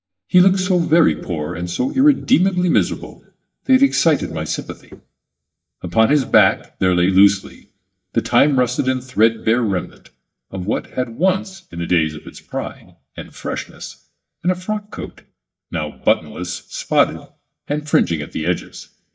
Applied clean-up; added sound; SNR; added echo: neural mask model DeepFilterNet 3.